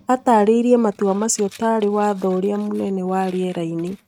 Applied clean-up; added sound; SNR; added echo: neural mask model RNNoise.